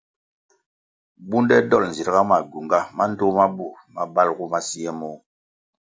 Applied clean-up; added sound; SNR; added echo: none; none; none; none.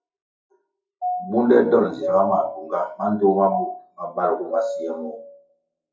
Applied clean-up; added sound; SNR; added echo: classical method WPE with log-MMSE.